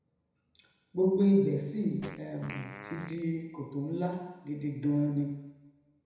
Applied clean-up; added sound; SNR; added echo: none; Fart; 16 dB; reverberation time 0.9 s.